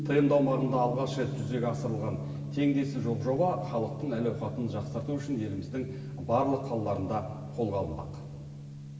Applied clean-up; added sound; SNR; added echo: none; Gong; 6 dB; reverberation time 2.0 s.